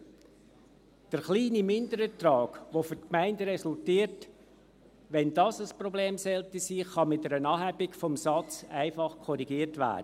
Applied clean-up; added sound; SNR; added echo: none; none; none; none.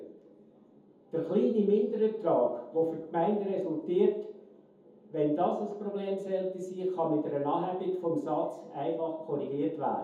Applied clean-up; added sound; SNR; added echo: none; none; none; reverberation time 0.7 s.